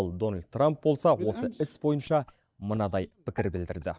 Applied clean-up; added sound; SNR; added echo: neural mask model DeepFilterNet 3.